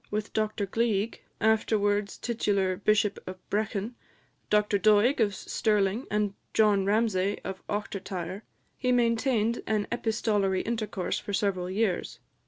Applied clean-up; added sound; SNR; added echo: none; none; none; none.